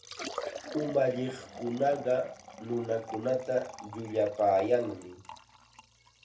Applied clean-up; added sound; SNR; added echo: none; Liquid; 13 dB; reverberation time 0.3 s.